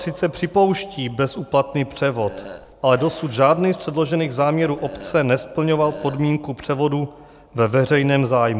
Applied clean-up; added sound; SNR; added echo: none; Burping, eructation; 17 dB; none.